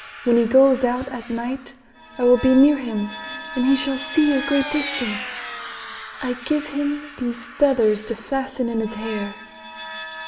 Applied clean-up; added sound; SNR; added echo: none; Vehicle; 13 dB; reverberation time 1.3 s.